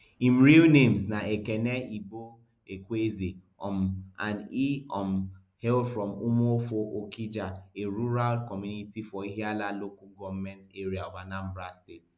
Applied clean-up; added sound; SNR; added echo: none; none; none; none.